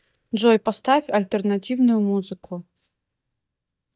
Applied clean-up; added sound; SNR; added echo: neural mask model DeepFilterNet 3.